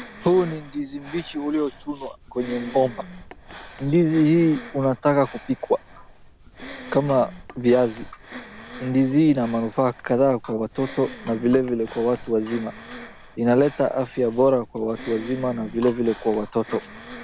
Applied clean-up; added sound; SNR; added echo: none; Breathing; 18 dB; none.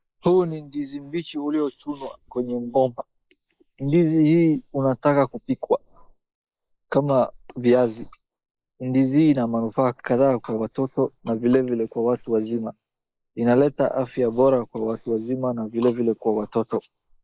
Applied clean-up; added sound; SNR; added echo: neural mask model Resemble Enhance denoiser.